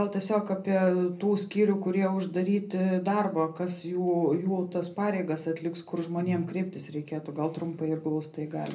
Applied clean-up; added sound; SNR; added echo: none; none; none; reverberation time 0.3 s.